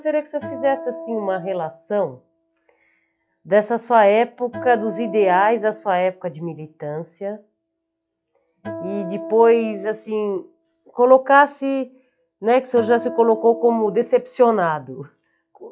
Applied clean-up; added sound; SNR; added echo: classical method log-MMSE.